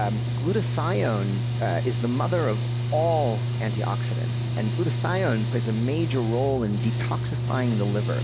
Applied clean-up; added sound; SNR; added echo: none; Mechanical fan / Engine; -2 dB; none.